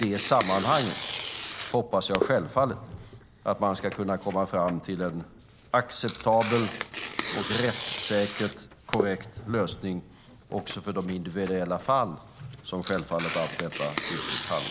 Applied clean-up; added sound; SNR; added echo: none; Tearing; 8 dB; none.